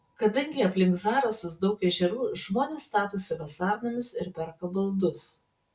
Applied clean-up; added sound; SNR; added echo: none; none; none; none.